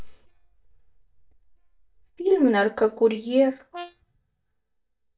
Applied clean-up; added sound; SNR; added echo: neural mask model DeepFilterNet 3.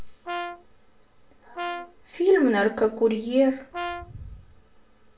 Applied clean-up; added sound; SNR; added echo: none; Brass instrument; 10 dB; reverberation time 0.4 s.